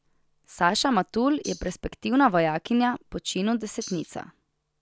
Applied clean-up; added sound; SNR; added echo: none; Tambourine; 15 dB; none.